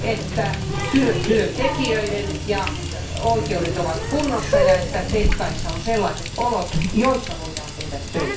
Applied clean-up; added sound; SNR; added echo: none; Water tap, faucet; 2 dB; reverberation time 0.3 s.